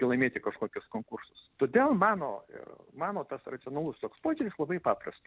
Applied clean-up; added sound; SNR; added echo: none; none; none; none.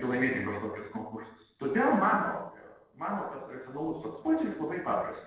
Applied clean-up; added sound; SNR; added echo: neural separator model SepFormer DNS4.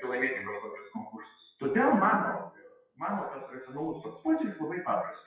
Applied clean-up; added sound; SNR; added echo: classical method WPE with log-MMSE.